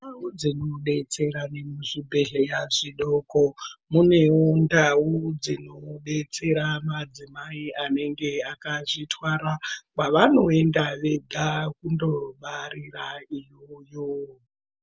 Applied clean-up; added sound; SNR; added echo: none; none; none; none.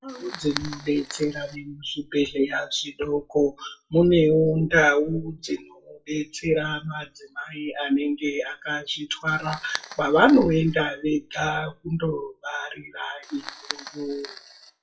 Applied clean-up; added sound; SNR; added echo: classical method WPE with log-MMSE.